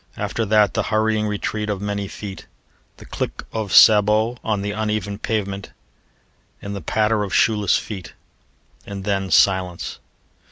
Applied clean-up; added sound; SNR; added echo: none; none; none; none.